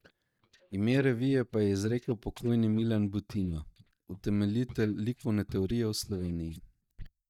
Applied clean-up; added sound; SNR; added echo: neural mask model DeepFilterNet 3.